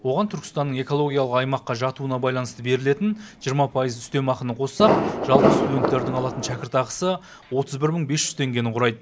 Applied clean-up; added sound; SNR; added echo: none; Fireworks; -2 dB; none.